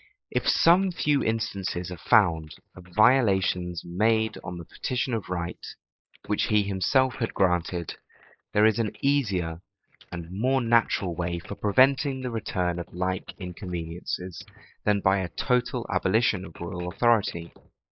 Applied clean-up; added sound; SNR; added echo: neural mask model Resemble Enhance denoiser.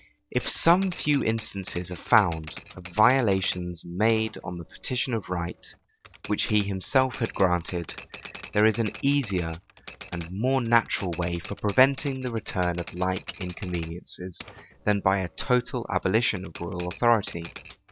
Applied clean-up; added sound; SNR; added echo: none; Typewriter; 17 dB; none.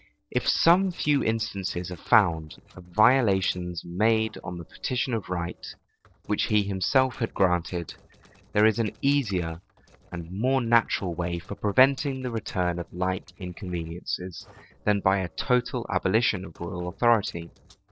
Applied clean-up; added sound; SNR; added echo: neural separator model SepFormer DNS4.